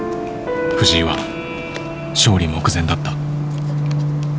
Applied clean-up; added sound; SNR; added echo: none; none; none; none.